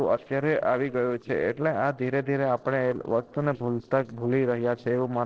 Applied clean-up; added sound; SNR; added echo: neural separator model SepFormer DNS4.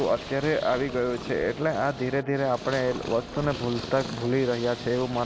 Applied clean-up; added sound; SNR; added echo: none; Purr; 13 dB; none.